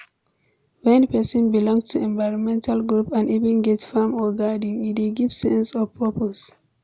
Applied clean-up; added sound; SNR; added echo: none; none; none; none.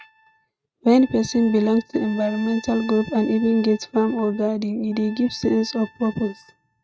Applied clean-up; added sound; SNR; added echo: neural mask model RNNoise.